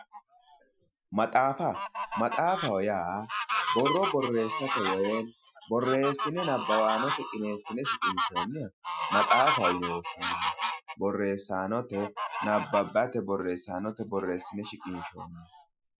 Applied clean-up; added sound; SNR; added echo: classical method Wiener filter.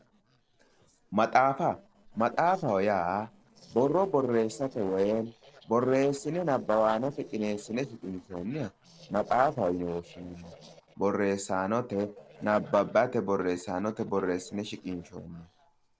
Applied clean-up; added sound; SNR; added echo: neural separator model SepFormer DNS4.